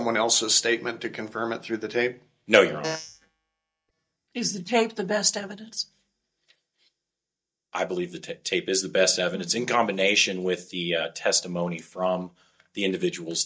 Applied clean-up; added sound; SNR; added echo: neural mask model DeepFilterNet 3.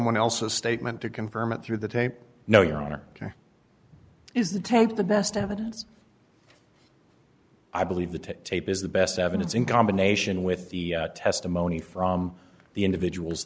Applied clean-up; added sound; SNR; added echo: none; none; none; none.